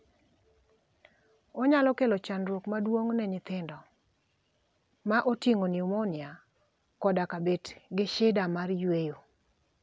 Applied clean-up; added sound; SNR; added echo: none; none; none; none.